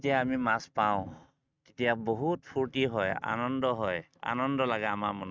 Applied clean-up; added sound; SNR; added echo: neural mask model RNNoise.